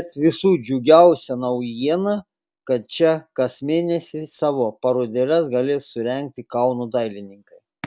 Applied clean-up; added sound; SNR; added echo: none; none; none; none.